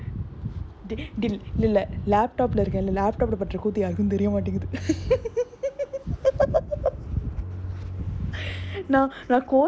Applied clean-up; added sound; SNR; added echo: none; Bowed string instrument; 10 dB; none.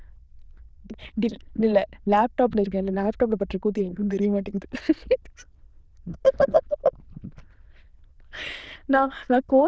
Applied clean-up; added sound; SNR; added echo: neural diffusion model UNIVERSE++.